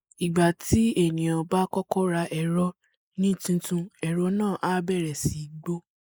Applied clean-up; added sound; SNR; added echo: neural mask model Resemble Enhance denoiser.